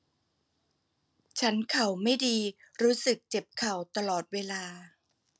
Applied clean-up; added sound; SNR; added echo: none; none; none; none.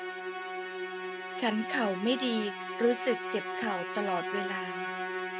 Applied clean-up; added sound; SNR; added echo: none; Musical instrument; 4 dB; none.